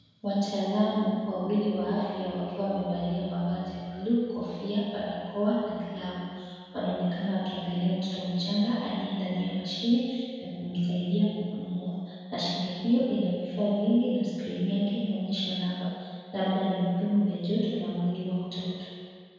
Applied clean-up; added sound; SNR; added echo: none; none; none; reverberation time 1.9 s.